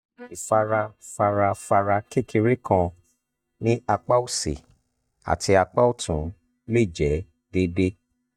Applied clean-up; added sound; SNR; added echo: neural mask model DeepFilterNet 3.